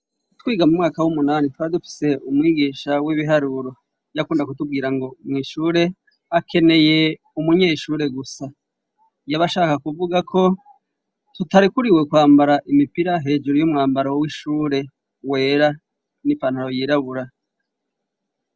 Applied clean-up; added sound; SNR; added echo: none; none; none; none.